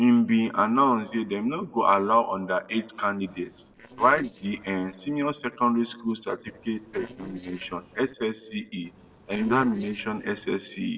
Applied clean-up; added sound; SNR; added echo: neural separator model SepFormer DNS4.